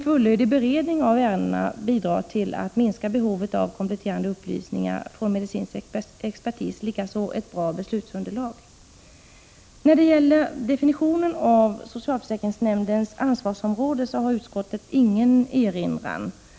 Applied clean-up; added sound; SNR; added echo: none; none; none; none.